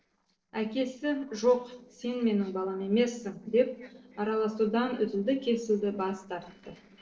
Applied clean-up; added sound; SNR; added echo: neural separator model SepFormer DNS4.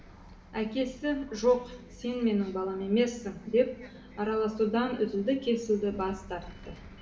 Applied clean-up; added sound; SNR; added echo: none; Bus; 19 dB; reverberation time 0.7 s.